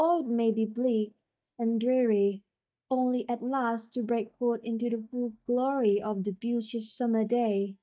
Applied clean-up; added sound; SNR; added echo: neural mask model DeepFilterNet 3.